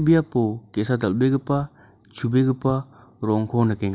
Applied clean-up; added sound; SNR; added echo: none; none; none; none.